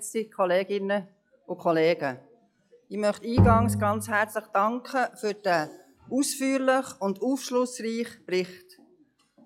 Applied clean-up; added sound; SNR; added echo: classical method log-MMSE.